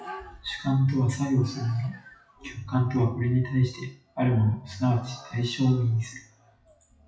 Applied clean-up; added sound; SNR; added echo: classical method WPE with log-MMSE.